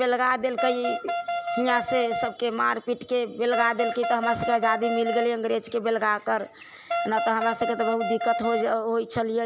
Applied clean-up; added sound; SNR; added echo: none; Wind instrument, woodwind instrument; 3 dB; none.